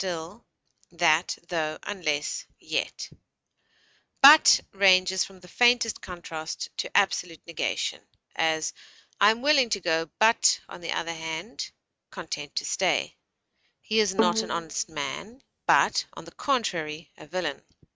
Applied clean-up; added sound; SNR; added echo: neural mask model RNNoise.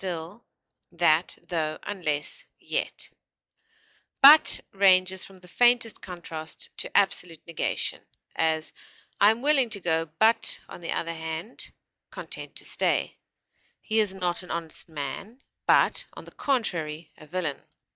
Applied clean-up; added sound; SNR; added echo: neural mask model DeepFilterNet 3.